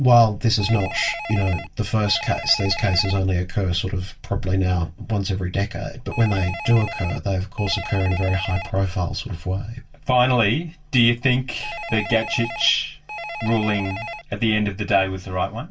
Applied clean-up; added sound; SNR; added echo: none; Telephone; 13 dB; reverberation time 0.2 s.